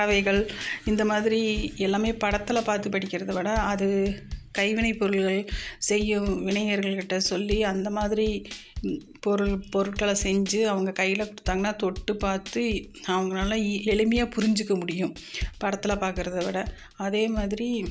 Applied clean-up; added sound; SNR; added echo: none; Drum / Drum kit; 12 dB; none.